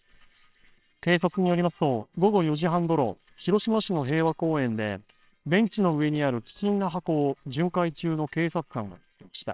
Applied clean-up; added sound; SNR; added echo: neural separator model SepFormer WHAMR!.